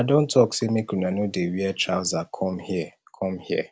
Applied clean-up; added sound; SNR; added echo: none; none; none; none.